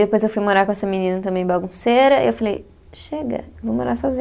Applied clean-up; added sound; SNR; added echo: none; none; none; none.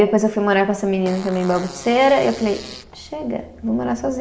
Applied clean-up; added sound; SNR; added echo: none; Fart; 19 dB; reverberation time 0.8 s.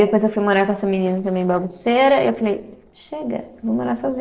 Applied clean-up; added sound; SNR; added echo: neural separator model SepFormer DNS4.